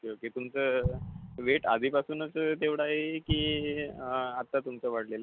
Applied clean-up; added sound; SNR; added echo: none; Explosion; 8 dB; none.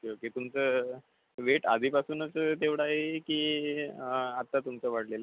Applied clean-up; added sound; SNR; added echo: none; none; none; none.